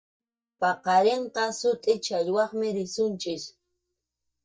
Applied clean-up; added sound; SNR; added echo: neural mask model DeepFilterNet 3.